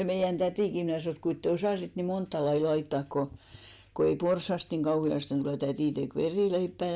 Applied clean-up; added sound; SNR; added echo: none; none; none; none.